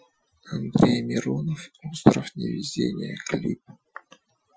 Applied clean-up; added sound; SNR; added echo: classical method Wiener filter.